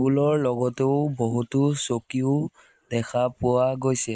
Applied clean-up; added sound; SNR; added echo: neural mask model Resemble Enhance denoiser.